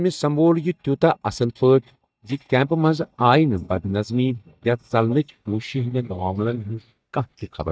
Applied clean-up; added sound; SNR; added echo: neural mask model DeepFilterNet 3.